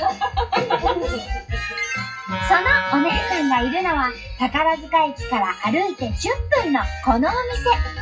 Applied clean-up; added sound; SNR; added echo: classical method WPE with log-MMSE.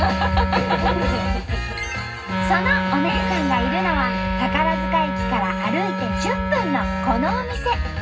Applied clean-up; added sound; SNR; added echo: none; Wind instrument, woodwind instrument; 2 dB; reverberation time 0.4 s.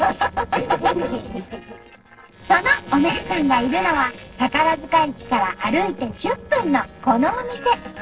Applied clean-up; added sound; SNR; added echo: neural separator model SepFormer DNS4.